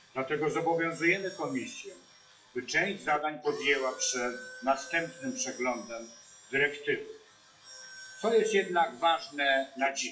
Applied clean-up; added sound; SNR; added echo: classical method WPE with log-MMSE.